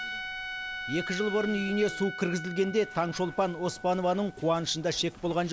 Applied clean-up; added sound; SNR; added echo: none; Trumpet; 10 dB; none.